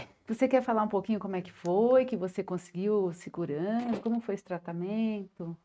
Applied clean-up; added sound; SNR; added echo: neural mask model RNNoise.